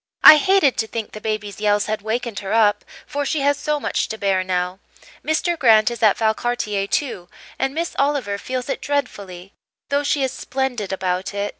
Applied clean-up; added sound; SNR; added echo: none; none; none; none.